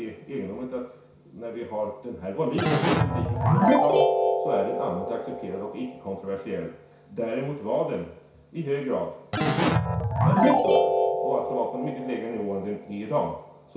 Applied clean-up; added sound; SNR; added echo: none; Keyboard (musical); -5 dB; reverberation time 0.6 s.